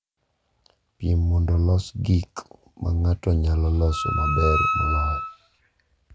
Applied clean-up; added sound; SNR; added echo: none; Wind instrument, woodwind instrument; 4 dB; none.